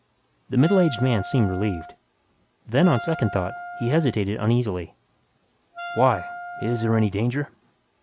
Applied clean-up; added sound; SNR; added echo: none; Wind instrument, woodwind instrument; 12 dB; none.